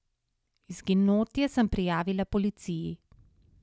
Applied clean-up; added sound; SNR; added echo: none; none; none; none.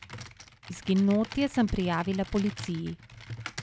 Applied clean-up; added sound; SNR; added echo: none; Computer keyboard; 14 dB; none.